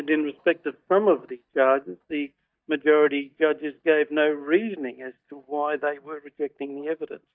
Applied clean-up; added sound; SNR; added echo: neural mask model DeepFilterNet 3.